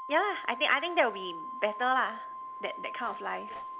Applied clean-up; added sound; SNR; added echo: none; Organ; 10 dB; none.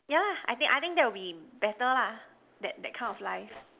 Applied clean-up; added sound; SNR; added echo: none; none; none; none.